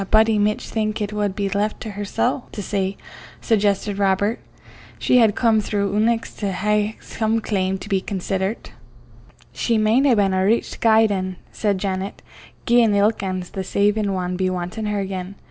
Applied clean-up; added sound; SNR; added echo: none; none; none; none.